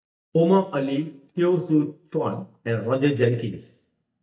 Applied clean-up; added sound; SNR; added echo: neural mask model DeepFilterNet 3.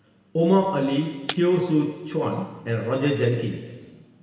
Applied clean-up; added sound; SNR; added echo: none; Shatter; 19 dB; reverberation time 1.5 s.